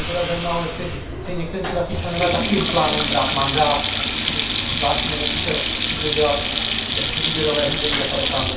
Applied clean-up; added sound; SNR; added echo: none; Sink (filling or washing); -1 dB; reverberation time 0.6 s.